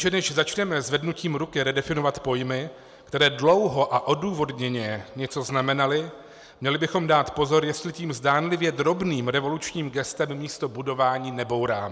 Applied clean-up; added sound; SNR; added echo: none; none; none; none.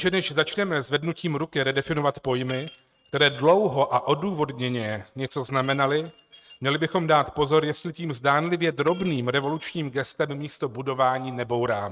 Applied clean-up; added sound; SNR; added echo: neural mask model RNNoise.